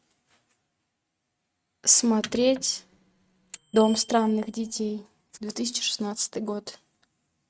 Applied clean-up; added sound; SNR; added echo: neural mask model RNNoise.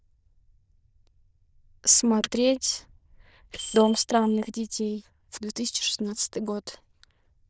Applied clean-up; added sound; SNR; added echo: neural diffusion model UNIVERSE++.